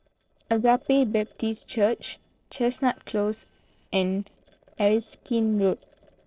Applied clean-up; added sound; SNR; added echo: neural separator model SepFormer DNS4.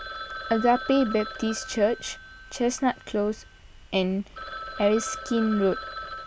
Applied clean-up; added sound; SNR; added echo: none; Telephone; 12 dB; none.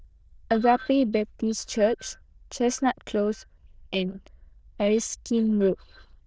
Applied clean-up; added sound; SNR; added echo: neural diffusion model UNIVERSE++.